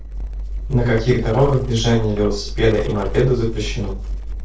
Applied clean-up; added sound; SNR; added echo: neural separator model SepFormer DNS4.